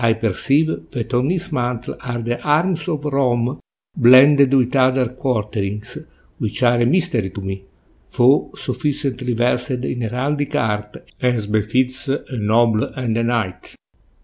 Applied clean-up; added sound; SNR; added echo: none; none; none; none.